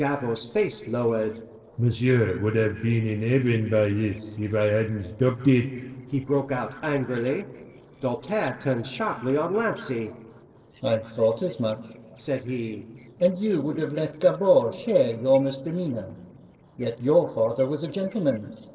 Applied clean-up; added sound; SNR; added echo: neural separator model SepFormer DNS4.